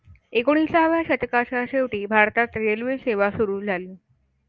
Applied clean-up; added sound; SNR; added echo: none; none; none; none.